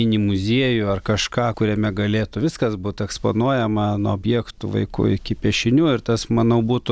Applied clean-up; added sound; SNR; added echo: none; none; none; none.